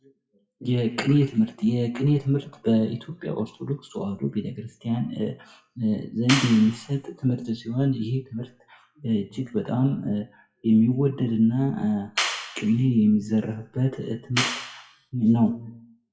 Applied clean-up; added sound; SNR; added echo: classical method WPE with log-MMSE.